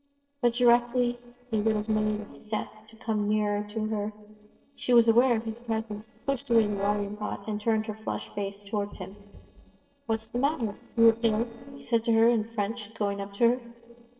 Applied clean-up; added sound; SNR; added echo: neural separator model SepFormer DNS4.